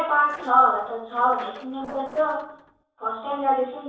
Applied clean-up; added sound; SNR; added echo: neural separator model SepFormer DNS4.